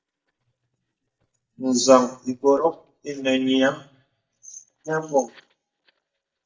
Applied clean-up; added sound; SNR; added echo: neural mask model DeepFilterNet 3.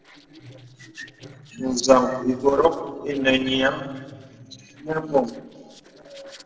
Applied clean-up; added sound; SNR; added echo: neural separator model SepFormer DNS4.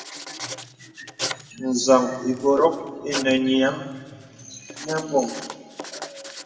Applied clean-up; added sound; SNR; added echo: none; Writing; 12 dB; reverberation time 1.6 s.